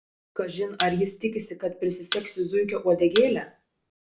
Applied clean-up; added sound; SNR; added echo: none; Thump, thud; 12 dB; reverberation time 0.2 s.